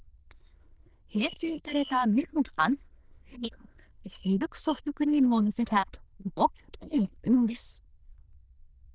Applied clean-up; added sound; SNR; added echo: neural diffusion model UNIVERSE++.